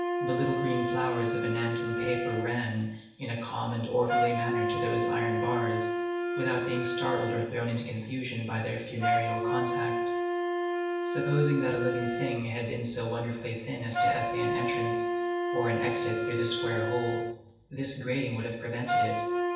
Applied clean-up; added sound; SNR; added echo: none; Wind instrument, woodwind instrument; -1 dB; reverberation time 0.9 s.